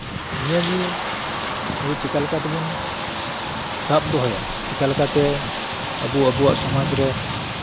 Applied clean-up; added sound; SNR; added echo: none; Bathtub (filling or washing); 1 dB; none.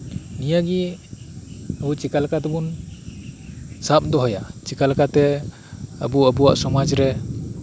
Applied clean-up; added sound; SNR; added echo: none; none; none; none.